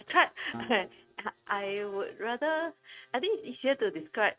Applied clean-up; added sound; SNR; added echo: neural mask model RNNoise.